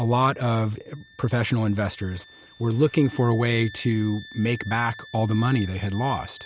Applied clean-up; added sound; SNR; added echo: none; Wind instrument, woodwind instrument; 20 dB; none.